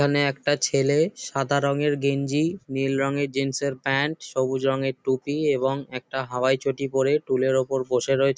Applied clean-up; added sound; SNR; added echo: none; none; none; none.